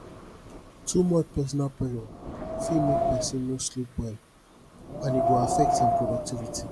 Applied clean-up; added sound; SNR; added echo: none; Wind; 0 dB; none.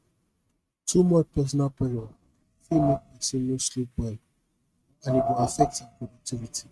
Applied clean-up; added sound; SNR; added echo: neural mask model RNNoise.